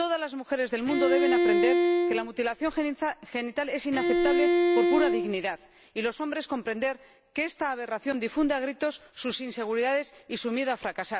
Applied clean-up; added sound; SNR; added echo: none; Bowed string instrument; -5 dB; none.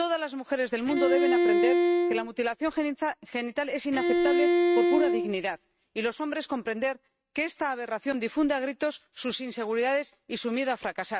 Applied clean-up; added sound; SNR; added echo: neural mask model RNNoise.